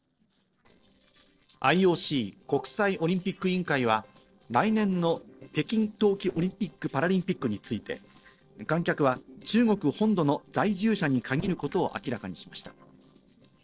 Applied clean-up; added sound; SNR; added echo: neural separator model SepFormer DNS4.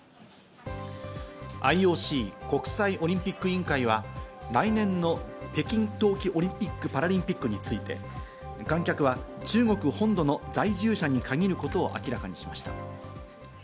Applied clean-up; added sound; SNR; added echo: none; none; none; none.